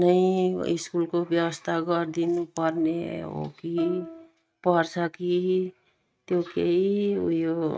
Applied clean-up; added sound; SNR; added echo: neural mask model RNNoise.